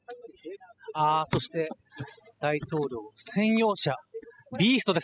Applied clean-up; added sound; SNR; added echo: classical method spectral subtraction.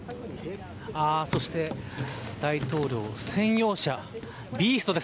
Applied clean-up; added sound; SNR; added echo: none; Bird + Hands / Wood; 11 dB; none.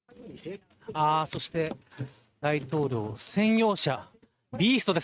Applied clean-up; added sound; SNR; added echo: neural mask model RNNoise.